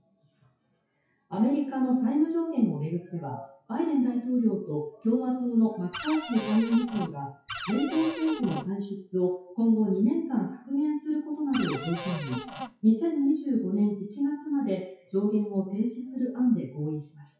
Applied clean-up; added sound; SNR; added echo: classical method WPE with log-MMSE.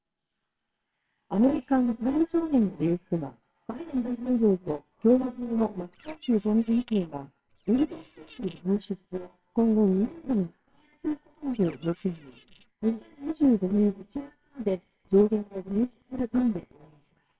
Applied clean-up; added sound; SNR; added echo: neural separator model SepFormer WHAMR!.